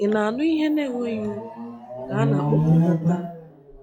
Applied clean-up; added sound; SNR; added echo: classical method log-MMSE.